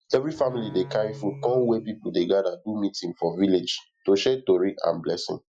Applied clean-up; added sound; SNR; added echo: classical method Wiener filter.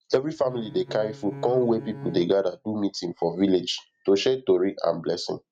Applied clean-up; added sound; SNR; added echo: neural mask model RNNoise.